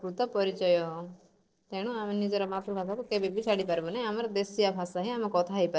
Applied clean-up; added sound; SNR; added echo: neural separator model SepFormer DNS4.